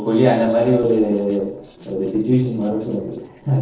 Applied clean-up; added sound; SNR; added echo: neural separator model SepFormer DNS4.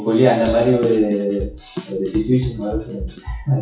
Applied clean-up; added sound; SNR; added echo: classical method WPE with log-MMSE.